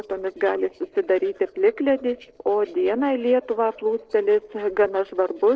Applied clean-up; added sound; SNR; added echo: neural separator model SepFormer DNS4.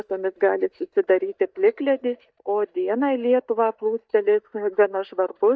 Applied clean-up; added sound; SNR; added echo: neural mask model DeepFilterNet 3.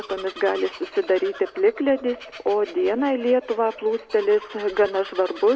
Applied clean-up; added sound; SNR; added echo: none; Bird vocalization, bird call, bird song; 19 dB; none.